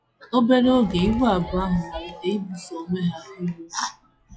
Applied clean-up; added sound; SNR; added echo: classical method log-MMSE.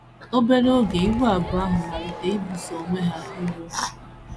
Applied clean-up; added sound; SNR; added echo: none; Crowd; 10 dB; none.